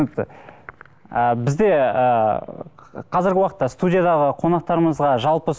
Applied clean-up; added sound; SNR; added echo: none; none; none; none.